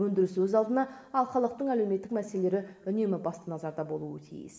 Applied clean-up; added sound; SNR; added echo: none; none; none; reverberation time 0.8 s.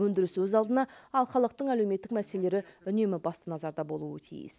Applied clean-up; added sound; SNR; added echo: none; none; none; none.